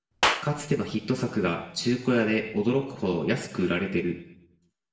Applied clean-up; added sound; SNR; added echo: none; Clapping; 6 dB; reverberation time 0.8 s.